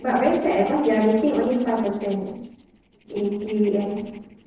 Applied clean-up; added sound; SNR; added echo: neural separator model SepFormer DNS4.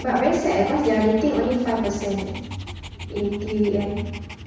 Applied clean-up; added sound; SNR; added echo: none; Dog; 19 dB; reverberation time 1.1 s.